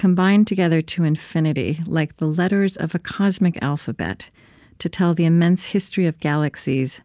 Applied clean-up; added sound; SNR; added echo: none; none; none; none.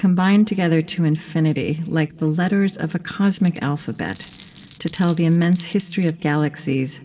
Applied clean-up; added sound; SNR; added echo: none; Glass; 19 dB; reverberation time 3.0 s.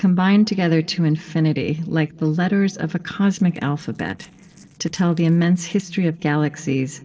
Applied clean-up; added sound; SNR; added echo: neural separator model SepFormer DNS4.